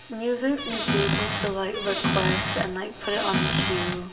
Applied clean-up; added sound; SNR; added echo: none; Squeak / Cupboard open or close; -2 dB; reverberation time 1.4 s.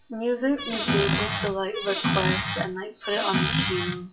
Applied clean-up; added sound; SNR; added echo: classical method WPE with log-MMSE.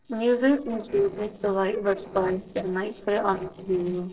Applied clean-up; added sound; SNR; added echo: neural separator model SepFormer DNS4.